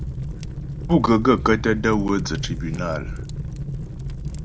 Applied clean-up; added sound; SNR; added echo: none; Fire; 6 dB; none.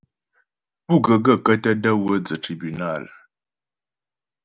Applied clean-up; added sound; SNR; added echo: none; none; none; none.